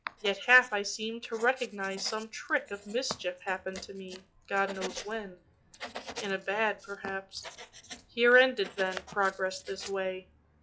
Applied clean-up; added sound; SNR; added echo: classical method log-MMSE.